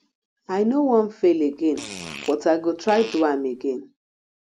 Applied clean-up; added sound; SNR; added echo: none; Fart; 16 dB; none.